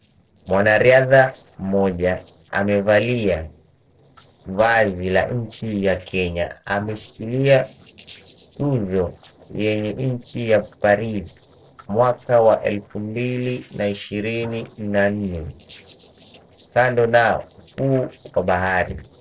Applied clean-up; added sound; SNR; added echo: neural separator model SepFormer DNS4.